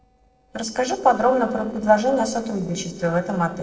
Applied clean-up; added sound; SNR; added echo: neural separator model SepFormer DNS4.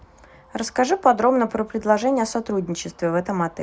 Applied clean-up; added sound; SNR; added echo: none; none; none; none.